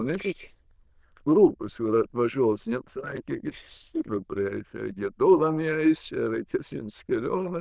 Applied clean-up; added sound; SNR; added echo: neural diffusion model UNIVERSE++.